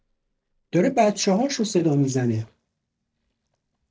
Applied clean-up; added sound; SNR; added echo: neural mask model DeepFilterNet 3.